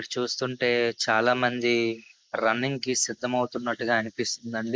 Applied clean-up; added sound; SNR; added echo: neural mask model Resemble Enhance denoiser.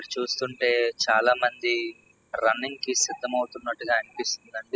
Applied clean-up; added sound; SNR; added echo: classical method spectral subtraction.